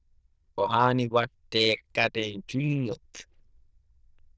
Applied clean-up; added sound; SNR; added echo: neural diffusion model UNIVERSE++.